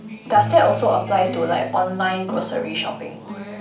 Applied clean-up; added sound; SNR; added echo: none; Acoustic guitar; 11 dB; reverberation time 0.4 s.